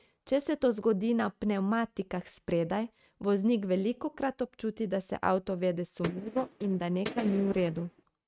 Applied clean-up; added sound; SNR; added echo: neural mask model RNNoise.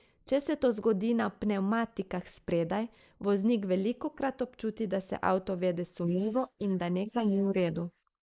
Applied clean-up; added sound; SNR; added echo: neural mask model Resemble Enhance denoiser.